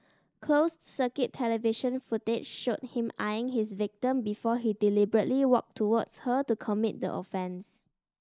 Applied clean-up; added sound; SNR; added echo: neural mask model Resemble Enhance denoiser.